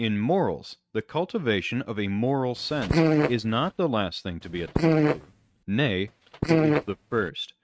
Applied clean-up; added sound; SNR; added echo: neural mask model RNNoise.